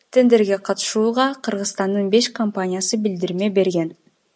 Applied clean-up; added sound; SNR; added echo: none; none; none; none.